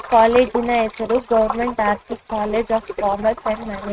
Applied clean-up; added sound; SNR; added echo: neural mask model RNNoise.